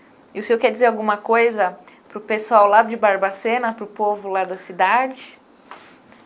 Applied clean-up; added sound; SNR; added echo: none; none; none; none.